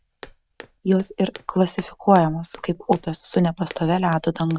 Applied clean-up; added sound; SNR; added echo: neural mask model RNNoise.